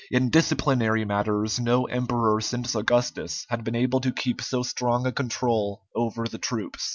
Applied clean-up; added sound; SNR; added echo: none; none; none; none.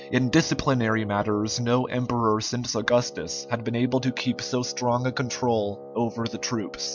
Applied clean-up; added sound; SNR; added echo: none; Wind instrument, woodwind instrument; 16 dB; none.